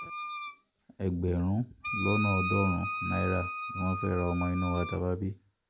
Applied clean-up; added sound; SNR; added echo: none; Wind instrument, woodwind instrument; 6 dB; none.